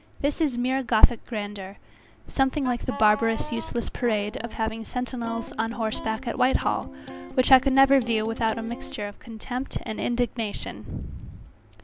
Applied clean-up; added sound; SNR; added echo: none; Electric guitar + Wind instrument, woodwind instrument; 14 dB; none.